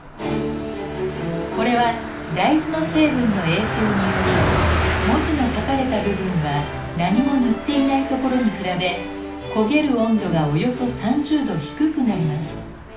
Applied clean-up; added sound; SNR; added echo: none; Car passing by; 7 dB; reverberation time 0.4 s.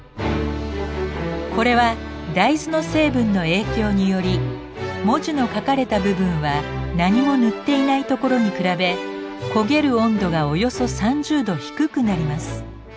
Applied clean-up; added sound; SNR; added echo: none; none; none; none.